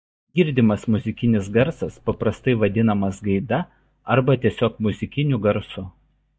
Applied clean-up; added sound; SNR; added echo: neural mask model DeepFilterNet 3.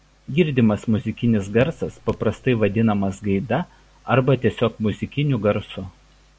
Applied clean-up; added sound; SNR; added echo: none; Raindrop / Drip; 18 dB; none.